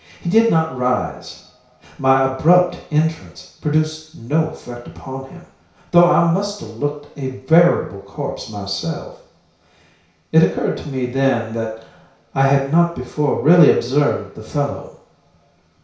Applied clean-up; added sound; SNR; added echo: none; none; none; reverberation time 0.6 s.